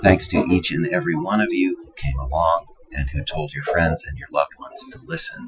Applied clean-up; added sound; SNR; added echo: classical method Wiener filter.